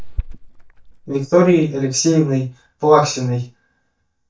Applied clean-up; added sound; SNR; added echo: neural mask model DeepFilterNet 3.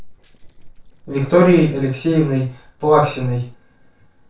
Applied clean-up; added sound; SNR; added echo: neural separator model SepFormer DNS4.